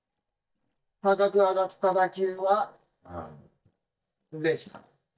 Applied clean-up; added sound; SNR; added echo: neural mask model DeepFilterNet 3.